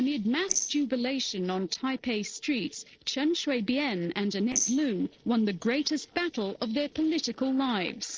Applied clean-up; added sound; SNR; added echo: neural separator model SepFormer DNS4.